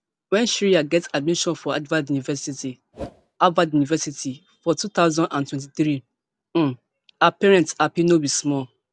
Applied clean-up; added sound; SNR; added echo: none; Whoosh, swoosh, swish; 15 dB; none.